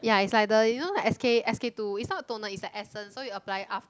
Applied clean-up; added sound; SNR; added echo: none; none; none; none.